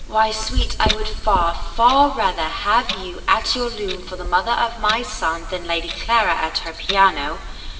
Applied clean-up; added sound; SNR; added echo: none; Clock; 6 dB; reverberation time 2.8 s.